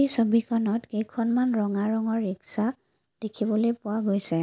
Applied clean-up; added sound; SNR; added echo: none; none; none; none.